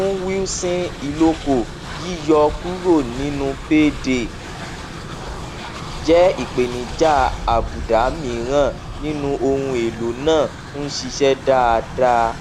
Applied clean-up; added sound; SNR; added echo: none; Train; 10 dB; none.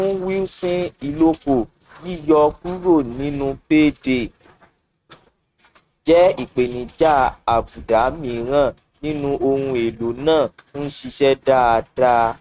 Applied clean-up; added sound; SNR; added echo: neural mask model RNNoise.